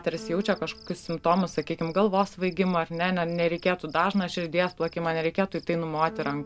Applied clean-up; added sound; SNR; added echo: none; Keyboard (musical) + Cricket; 20 dB; none.